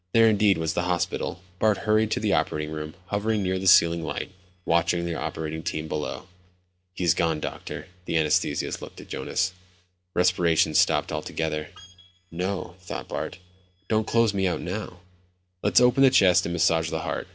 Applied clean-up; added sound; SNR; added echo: neural separator model SepFormer DNS4.